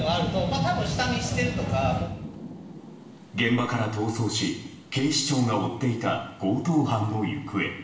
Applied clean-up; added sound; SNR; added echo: none; Rain; 19 dB; reverberation time 0.8 s.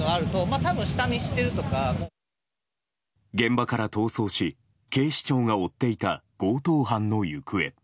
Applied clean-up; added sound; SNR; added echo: none; none; none; none.